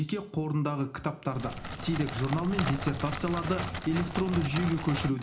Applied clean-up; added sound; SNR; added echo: none; Crackle; 6 dB; reverberation time 0.4 s.